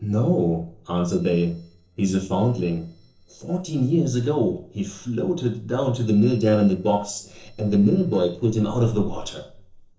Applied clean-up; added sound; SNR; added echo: neural separator model SepFormer DNS4.